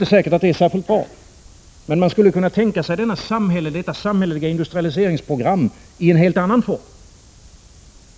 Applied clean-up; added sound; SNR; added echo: none; none; none; none.